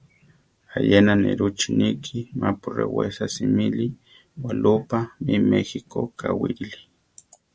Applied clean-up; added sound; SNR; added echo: none; none; none; none.